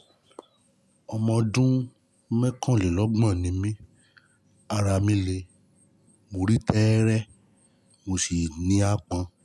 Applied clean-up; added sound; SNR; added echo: none; none; none; none.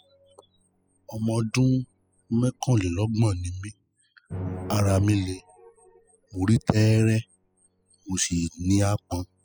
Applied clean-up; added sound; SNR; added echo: classical method spectral subtraction.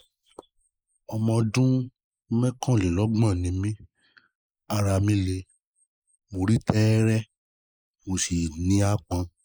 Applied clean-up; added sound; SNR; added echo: neural mask model Resemble Enhance denoiser.